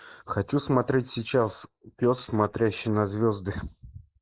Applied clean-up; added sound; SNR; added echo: neural mask model Resemble Enhance denoiser.